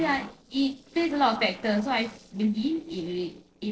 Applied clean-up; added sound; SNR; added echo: neural separator model SepFormer DNS4.